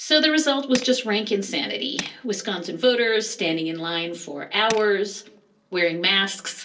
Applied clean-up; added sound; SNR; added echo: none; Tools; 15 dB; reverberation time 0.3 s.